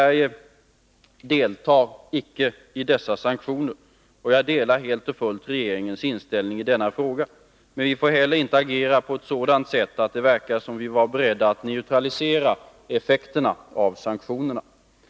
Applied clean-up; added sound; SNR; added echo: none; none; none; none.